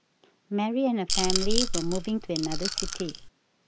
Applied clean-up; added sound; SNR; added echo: none; Rattle / Rattle (instrument); -2 dB; none.